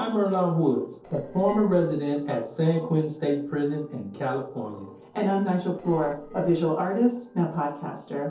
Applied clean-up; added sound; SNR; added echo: neural separator model SepFormer DNS4.